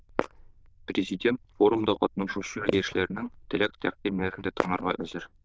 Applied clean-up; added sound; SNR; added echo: neural diffusion model UNIVERSE++.